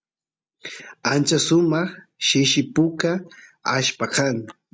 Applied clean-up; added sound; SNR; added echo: none; none; none; none.